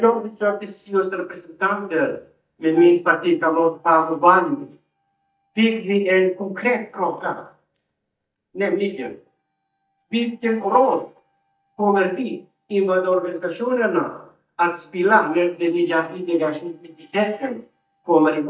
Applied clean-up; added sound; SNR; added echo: neural mask model DeepFilterNet 3.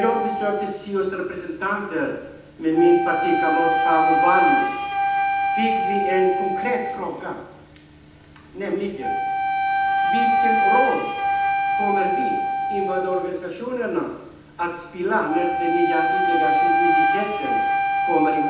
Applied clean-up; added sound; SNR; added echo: none; Wind instrument, woodwind instrument; -2 dB; reverberation time 0.8 s.